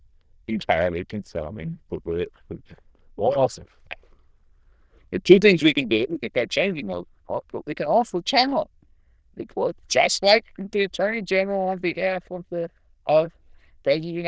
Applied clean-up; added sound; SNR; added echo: neural diffusion model UNIVERSE++.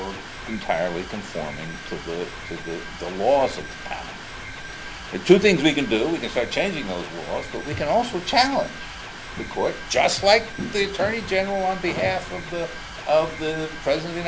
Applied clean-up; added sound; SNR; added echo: none; Mechanisms; 12 dB; none.